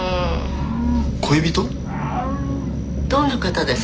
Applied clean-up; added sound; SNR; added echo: none; Cricket / Growling; 8 dB; none.